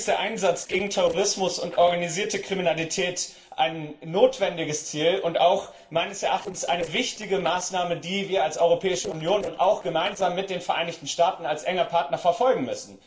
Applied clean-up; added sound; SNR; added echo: neural separator model SepFormer DNS4.